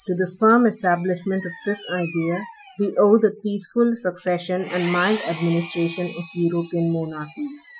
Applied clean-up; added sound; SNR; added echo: classical method Wiener filter.